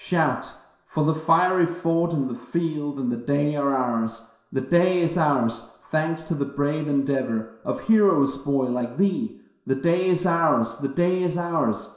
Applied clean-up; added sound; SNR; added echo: none; none; none; reverberation time 0.7 s.